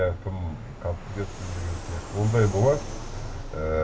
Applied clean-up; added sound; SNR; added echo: none; Fixed-wing aircraft, airplane; 14 dB; reverberation time 0.5 s.